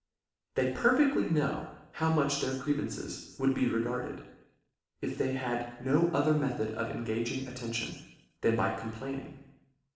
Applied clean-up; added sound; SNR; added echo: none; none; none; reverberation time 0.8 s.